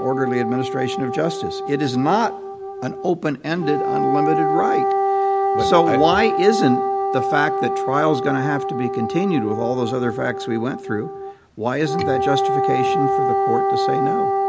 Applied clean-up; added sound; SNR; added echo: none; Wind instrument, woodwind instrument; 0 dB; none.